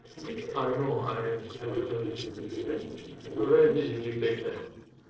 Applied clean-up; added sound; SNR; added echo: neural separator model SepFormer DNS4.